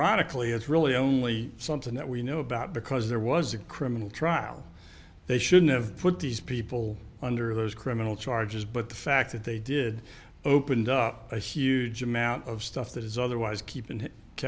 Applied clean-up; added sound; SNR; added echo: none; none; none; none.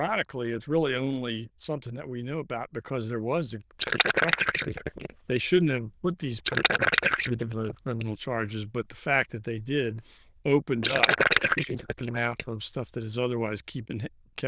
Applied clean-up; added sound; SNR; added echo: neural diffusion model UNIVERSE++.